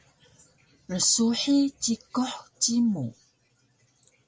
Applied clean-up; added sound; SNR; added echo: none; none; none; none.